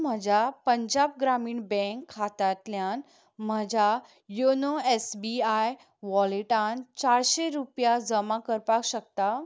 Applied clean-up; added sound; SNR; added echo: none; none; none; none.